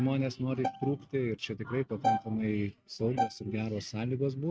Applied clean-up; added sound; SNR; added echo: neural mask model RNNoise.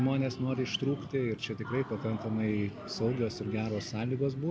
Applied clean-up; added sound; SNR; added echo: none; none; none; none.